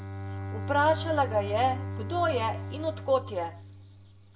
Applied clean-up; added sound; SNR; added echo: none; Bowed string instrument; 6 dB; reverberation time 0.5 s.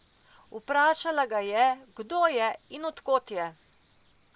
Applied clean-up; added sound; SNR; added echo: none; none; none; none.